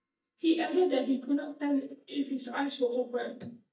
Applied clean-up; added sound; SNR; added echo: neural mask model DeepFilterNet 3.